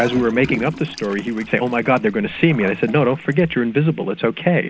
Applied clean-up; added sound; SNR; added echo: none; Toilet flush / Gurgling; 16 dB; none.